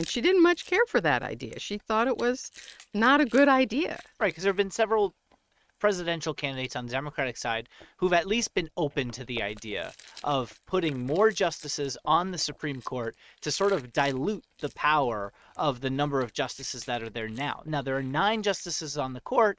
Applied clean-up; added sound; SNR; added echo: neural mask model RNNoise.